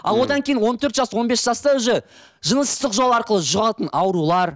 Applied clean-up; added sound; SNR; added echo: none; none; none; none.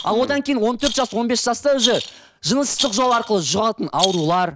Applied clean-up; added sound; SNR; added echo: neural mask model Resemble Enhance denoiser.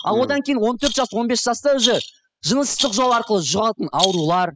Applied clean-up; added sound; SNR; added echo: classical method spectral subtraction.